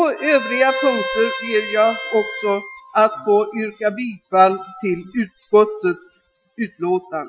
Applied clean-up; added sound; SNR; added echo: classical method Wiener filter.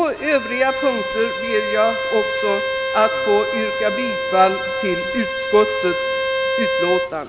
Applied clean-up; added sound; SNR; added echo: none; Bowed string instrument; 2 dB; none.